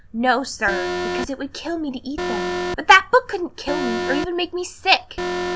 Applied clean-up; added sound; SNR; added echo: none; Alarm; 6 dB; none.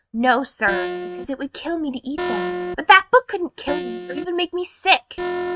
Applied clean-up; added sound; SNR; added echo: neural mask model RNNoise.